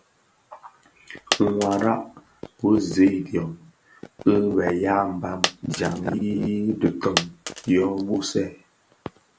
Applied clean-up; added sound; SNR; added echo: none; Coin (dropping); 8 dB; none.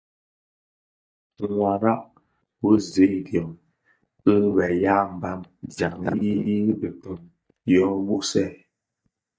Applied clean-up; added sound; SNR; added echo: neural mask model DeepFilterNet 3.